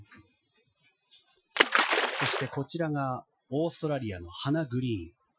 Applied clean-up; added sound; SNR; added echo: classical method Wiener filter.